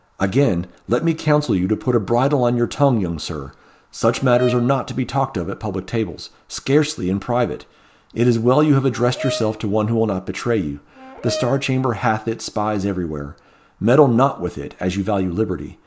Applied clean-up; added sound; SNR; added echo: none; Brass instrument; 13 dB; none.